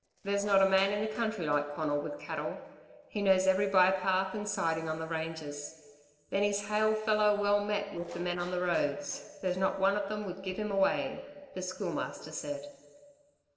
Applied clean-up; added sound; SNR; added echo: neural separator model SepFormer DNS4.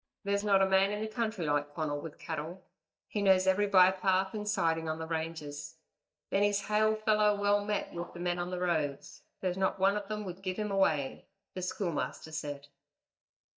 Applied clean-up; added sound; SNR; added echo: neural mask model DeepFilterNet 3.